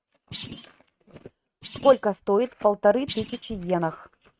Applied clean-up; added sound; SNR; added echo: neural mask model RNNoise.